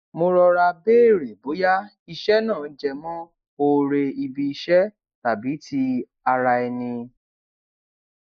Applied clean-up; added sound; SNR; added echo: neural mask model Resemble Enhance denoiser.